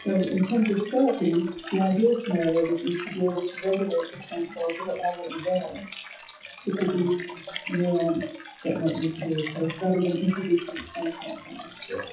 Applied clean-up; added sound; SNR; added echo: classical method WPE with log-MMSE.